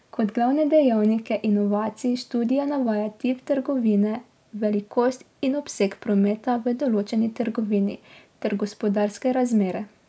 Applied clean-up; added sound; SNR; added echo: none; none; none; none.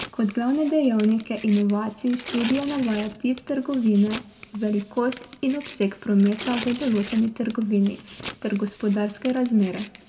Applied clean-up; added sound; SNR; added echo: none; Tearing; 14 dB; reverberation time 0.5 s.